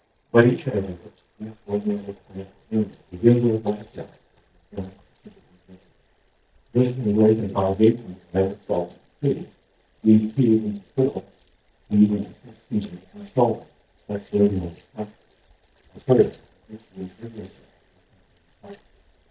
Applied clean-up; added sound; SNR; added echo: neural mask model DeepFilterNet 3.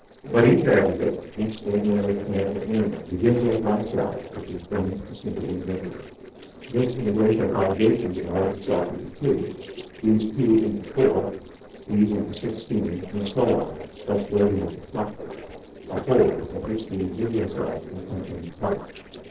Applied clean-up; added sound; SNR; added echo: neural separator model SepFormer DNS4.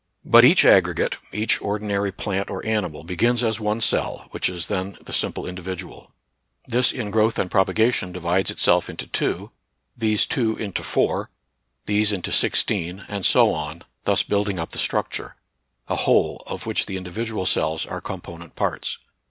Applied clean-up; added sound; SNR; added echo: none; none; none; none.